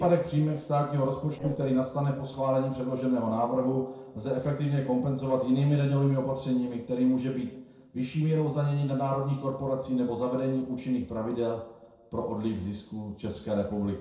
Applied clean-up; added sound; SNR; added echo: neural separator model SepFormer DNS4.